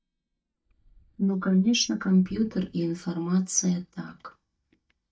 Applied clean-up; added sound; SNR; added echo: neural mask model DeepFilterNet 3.